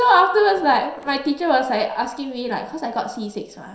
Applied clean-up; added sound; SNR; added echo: neural separator model SepFormer DNS4.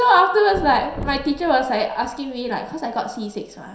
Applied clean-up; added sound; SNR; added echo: none; Thump, thud; 17 dB; reverberation time 0.7 s.